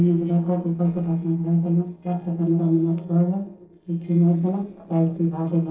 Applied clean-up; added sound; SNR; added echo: neural separator model SepFormer DNS4.